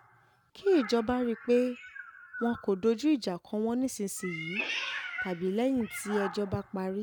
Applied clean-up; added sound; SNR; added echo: none; Meow; 11 dB; none.